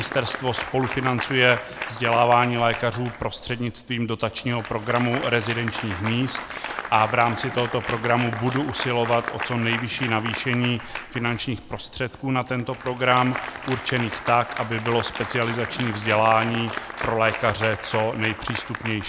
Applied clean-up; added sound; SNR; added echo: none; Applause; 9 dB; none.